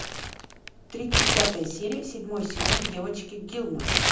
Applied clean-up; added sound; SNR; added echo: none; Crumpling, crinkling; -4 dB; reverberation time 0.6 s.